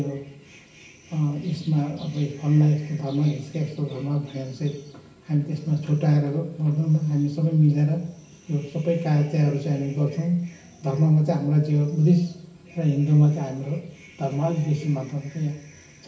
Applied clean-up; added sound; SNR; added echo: none; none; none; reverberation time 0.7 s.